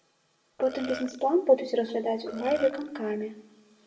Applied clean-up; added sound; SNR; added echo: none; Burping, eructation; 13 dB; reverberation time 0.7 s.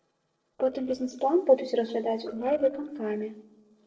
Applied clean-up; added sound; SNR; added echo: neural separator model SepFormer DNS4.